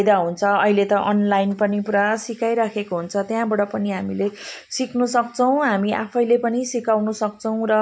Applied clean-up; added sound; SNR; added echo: none; none; none; none.